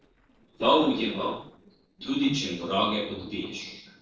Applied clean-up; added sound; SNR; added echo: neural separator model SepFormer DNS4.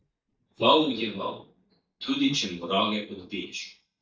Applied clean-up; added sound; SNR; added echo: neural mask model DeepFilterNet 3.